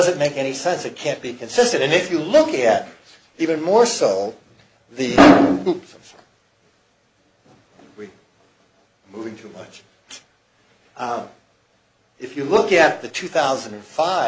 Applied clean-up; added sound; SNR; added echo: none; none; none; none.